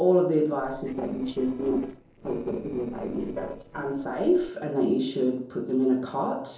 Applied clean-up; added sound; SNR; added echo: neural separator model SepFormer DNS4.